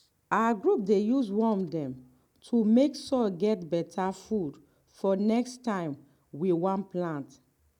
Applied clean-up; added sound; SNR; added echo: none; none; none; none.